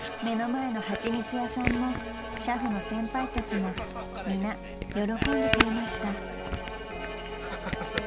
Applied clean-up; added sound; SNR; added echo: none; Bowed string instrument + Camera; 2 dB; none.